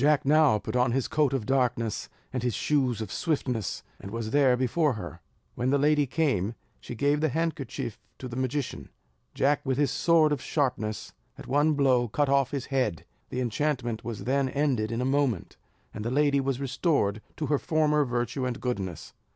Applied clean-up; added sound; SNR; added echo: none; none; none; none.